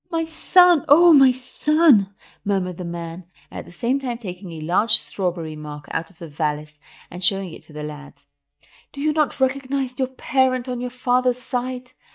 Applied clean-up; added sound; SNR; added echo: neural mask model DeepFilterNet 3.